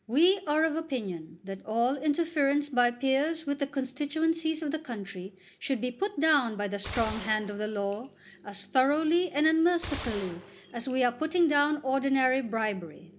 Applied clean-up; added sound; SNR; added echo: none; Gunshot, gunfire; 14 dB; none.